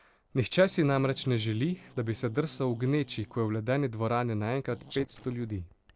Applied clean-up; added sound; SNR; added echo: neural separator model SepFormer DNS4.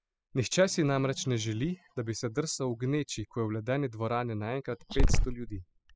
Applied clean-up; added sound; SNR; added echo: classical method spectral subtraction.